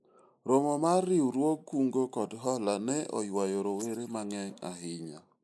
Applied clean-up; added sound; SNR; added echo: neural mask model Resemble Enhance denoiser.